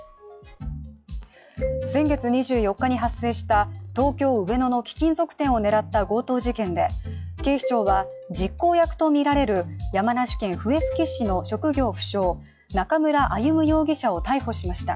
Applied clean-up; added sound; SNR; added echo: classical method log-MMSE.